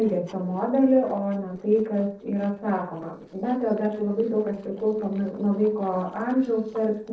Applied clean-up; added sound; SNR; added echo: neural separator model SepFormer DNS4.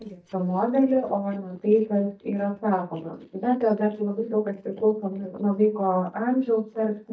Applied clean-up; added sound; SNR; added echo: neural mask model DeepFilterNet 3.